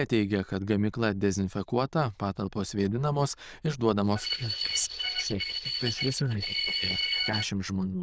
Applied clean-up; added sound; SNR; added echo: neural diffusion model UNIVERSE++.